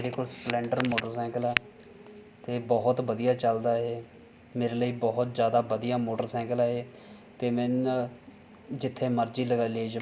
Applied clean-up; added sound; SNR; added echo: none; none; none; none.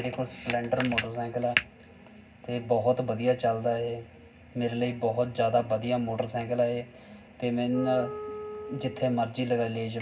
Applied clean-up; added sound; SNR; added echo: none; Wind instrument, woodwind instrument; 12 dB; reverberation time 0.4 s.